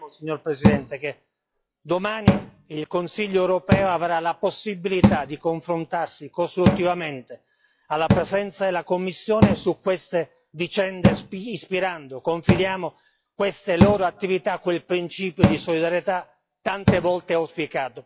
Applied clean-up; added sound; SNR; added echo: classical method log-MMSE.